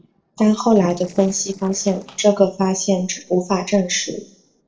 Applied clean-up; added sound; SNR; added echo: neural separator model SepFormer DNS4.